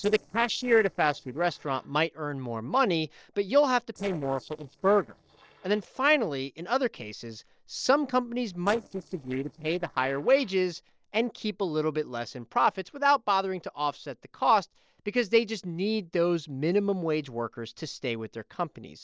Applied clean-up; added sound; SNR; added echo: neural separator model SepFormer DNS4.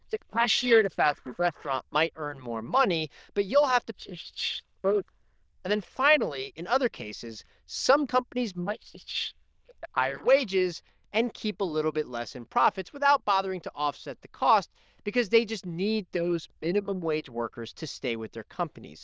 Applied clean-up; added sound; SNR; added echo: neural diffusion model UNIVERSE++.